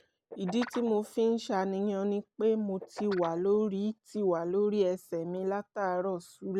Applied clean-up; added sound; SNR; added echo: neural mask model Resemble Enhance denoiser.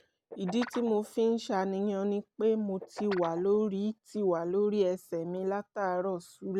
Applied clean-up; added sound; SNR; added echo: none; Guitar; 17 dB; none.